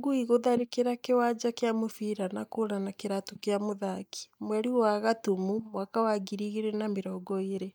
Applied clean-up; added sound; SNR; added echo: neural mask model DeepFilterNet 3.